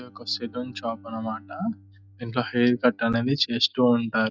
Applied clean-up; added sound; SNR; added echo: classical method log-MMSE.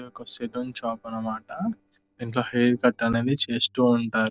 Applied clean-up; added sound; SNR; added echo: neural separator model SepFormer DNS4.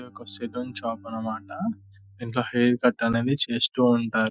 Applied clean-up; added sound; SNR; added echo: classical method Wiener filter.